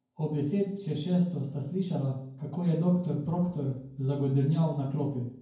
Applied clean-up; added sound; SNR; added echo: none; none; none; reverberation time 0.9 s.